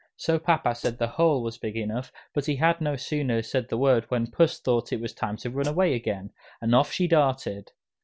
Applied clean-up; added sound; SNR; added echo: none; Hi-hat; 18 dB; none.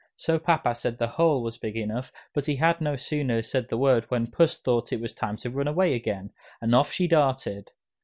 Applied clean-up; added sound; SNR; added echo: none; none; none; none.